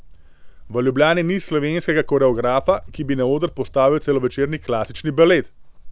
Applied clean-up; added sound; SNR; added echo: none; Walk, footsteps; 16 dB; none.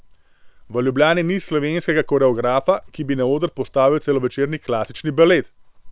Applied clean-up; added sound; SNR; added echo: neural separator model SepFormer WHAM!.